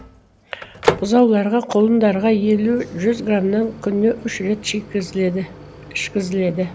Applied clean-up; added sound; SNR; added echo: none; Microwave oven; 12 dB; none.